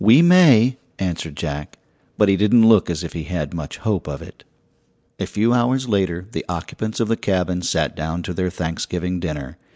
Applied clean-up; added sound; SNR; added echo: none; none; none; none.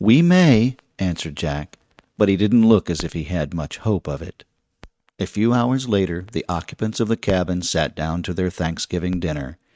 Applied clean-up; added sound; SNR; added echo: neural mask model RNNoise.